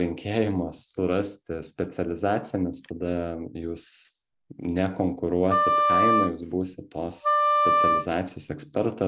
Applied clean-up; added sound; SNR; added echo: none; Wind instrument, woodwind instrument; -5 dB; none.